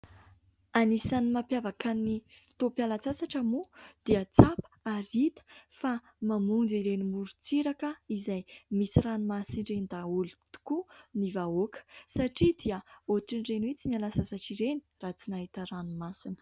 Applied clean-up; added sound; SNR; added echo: none; none; none; none.